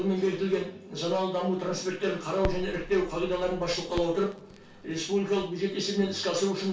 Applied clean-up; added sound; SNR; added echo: none; Crackle; 11 dB; reverberation time 0.3 s.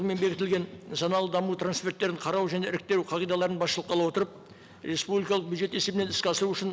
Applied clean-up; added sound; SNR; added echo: none; none; none; none.